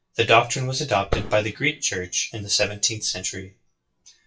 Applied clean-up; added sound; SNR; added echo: classical method WPE with log-MMSE.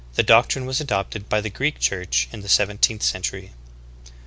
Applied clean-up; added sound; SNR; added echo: none; none; none; none.